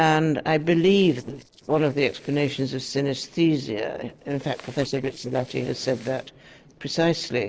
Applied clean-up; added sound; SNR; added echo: neural separator model SepFormer DNS4.